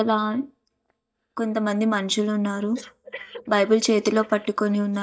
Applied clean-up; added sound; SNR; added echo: neural mask model DeepFilterNet 3.